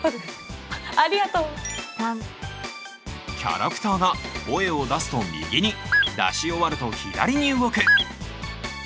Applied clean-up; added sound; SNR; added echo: none; none; none; none.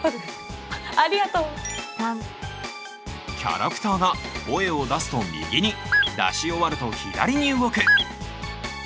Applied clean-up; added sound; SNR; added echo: none; Wind instrument, woodwind instrument; 19 dB; none.